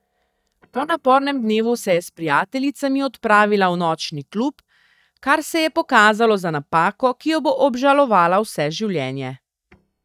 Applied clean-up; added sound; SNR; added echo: neural mask model DeepFilterNet 3.